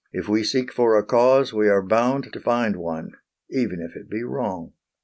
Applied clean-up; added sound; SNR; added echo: none; none; none; none.